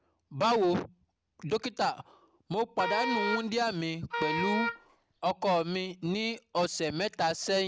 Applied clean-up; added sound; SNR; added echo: none; Wind instrument, woodwind instrument; 3 dB; none.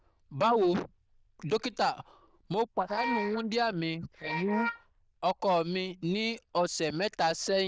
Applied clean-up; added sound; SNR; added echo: neural diffusion model UNIVERSE++.